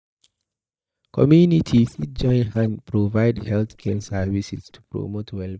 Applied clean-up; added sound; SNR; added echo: neural mask model DeepFilterNet 3.